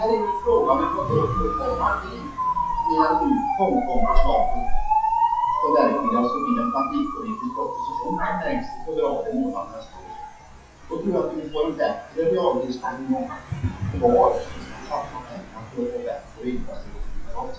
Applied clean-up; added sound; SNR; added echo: classical method WPE with log-MMSE.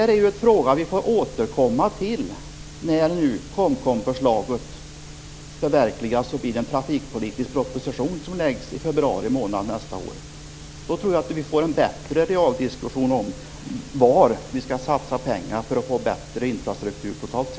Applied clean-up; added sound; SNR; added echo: none; none; none; none.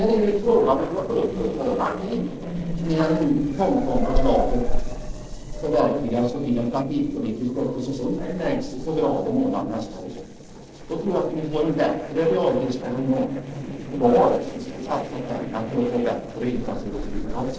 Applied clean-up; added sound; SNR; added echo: neural separator model SepFormer DNS4.